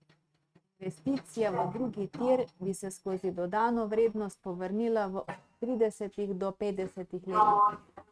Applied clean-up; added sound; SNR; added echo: neural mask model RNNoise.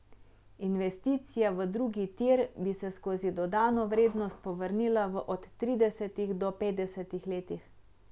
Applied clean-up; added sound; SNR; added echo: none; none; none; none.